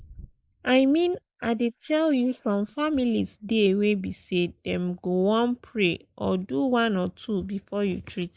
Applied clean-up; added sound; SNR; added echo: neural mask model Resemble Enhance denoiser.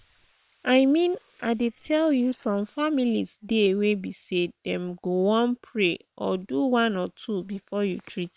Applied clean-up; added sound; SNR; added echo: neural separator model SepFormer WHAM!.